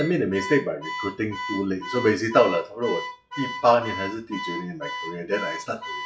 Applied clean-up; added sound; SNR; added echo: classical method log-MMSE.